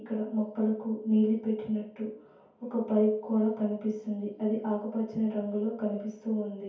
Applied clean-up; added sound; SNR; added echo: none; none; none; reverberation time 0.6 s.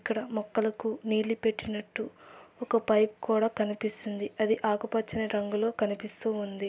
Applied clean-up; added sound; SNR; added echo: none; none; none; none.